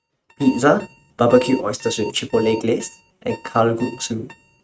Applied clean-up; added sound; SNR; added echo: neural mask model RNNoise.